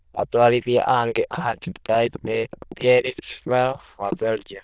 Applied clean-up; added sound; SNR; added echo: neural diffusion model UNIVERSE++.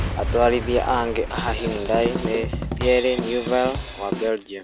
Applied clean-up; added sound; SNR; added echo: none; Shatter / Crushing / Boom + Drum kit; 5 dB; none.